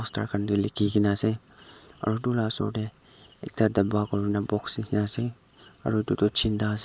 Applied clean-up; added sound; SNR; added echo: neural mask model Resemble Enhance denoiser.